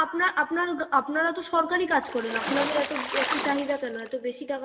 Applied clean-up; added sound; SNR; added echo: none; Water / Splash, splatter; 5 dB; reverberation time 1.3 s.